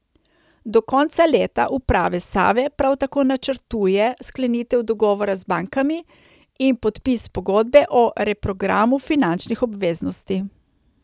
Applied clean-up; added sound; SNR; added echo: none; none; none; none.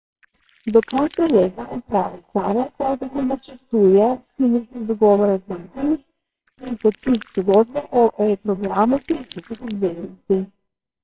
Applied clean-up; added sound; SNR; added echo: neural separator model SepFormer WHAMR!.